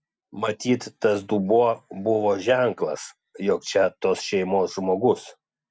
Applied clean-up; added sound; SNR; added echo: none; none; none; none.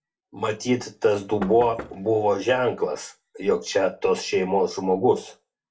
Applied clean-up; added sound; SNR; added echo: none; Knock; 15 dB; reverberation time 0.2 s.